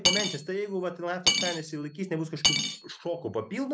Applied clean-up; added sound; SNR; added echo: none; Cutlery, silverware / Dishes, pots, and pans; -2 dB; none.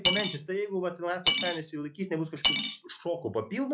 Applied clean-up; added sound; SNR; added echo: classical method log-MMSE.